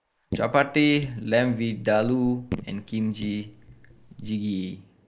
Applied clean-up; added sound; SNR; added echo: neural mask model Resemble Enhance denoiser.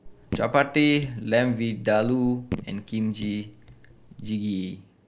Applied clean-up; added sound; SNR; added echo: none; Raindrop / Drip; 13 dB; none.